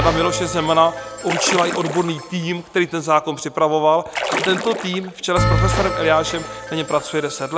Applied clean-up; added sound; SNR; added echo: none; Splash, splatter + Bell; 5 dB; none.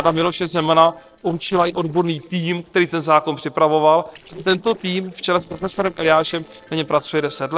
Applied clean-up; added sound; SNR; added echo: neural separator model SepFormer DNS4.